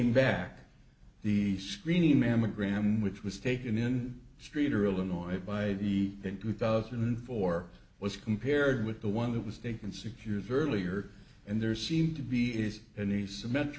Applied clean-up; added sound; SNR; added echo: none; none; none; none.